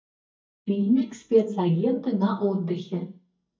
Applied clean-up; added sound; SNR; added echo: neural mask model DeepFilterNet 3.